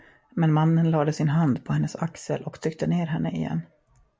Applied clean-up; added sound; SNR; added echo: none; none; none; none.